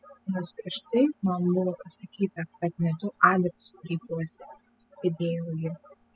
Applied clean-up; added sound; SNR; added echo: classical method spectral subtraction.